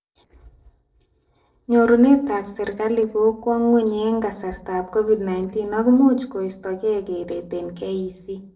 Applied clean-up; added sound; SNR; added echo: neural separator model SepFormer DNS4.